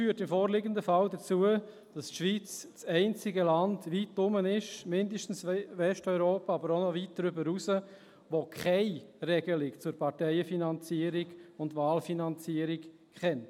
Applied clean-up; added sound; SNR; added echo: none; none; none; none.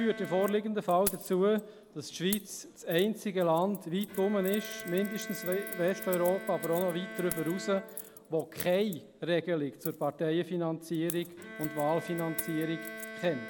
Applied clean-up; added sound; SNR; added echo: none; Keys jangling + Bowed string instrument; 12 dB; none.